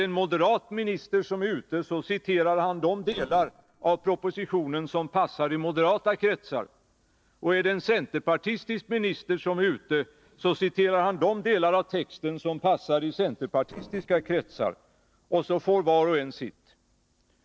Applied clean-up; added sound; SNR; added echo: neural separator model SepFormer DNS4.